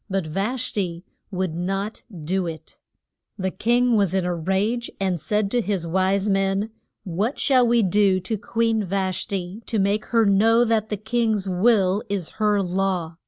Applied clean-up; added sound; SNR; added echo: none; none; none; none.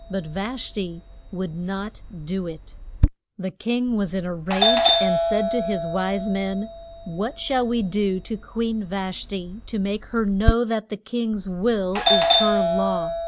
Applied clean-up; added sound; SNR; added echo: none; Doorbell; 0 dB; none.